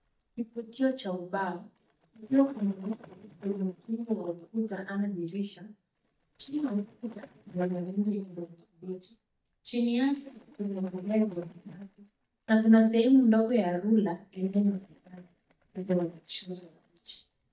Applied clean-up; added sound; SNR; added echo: neural mask model DeepFilterNet 3.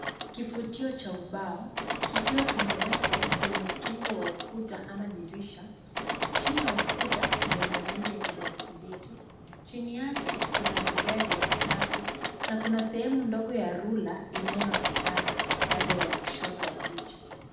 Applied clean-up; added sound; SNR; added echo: none; Engine / Mechanisms; -4 dB; reverberation time 0.8 s.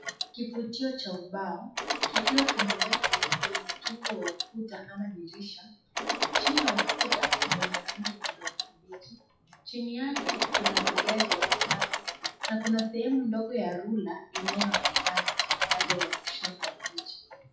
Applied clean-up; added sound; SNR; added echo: classical method WPE with log-MMSE.